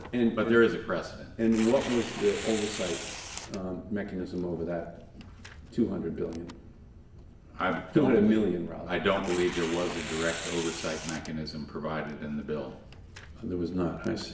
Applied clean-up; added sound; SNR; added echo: none; Tearing; 13 dB; reverberation time 0.8 s.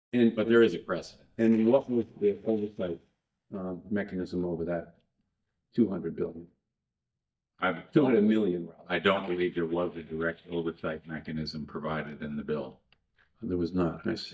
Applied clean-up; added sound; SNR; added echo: neural mask model DeepFilterNet 3.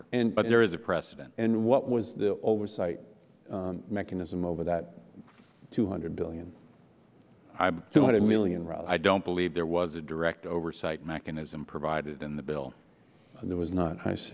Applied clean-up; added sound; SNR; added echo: none; none; none; none.